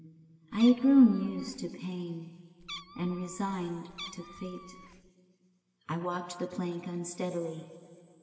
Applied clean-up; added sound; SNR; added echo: none; Meow; 16 dB; reverberation time 2.3 s.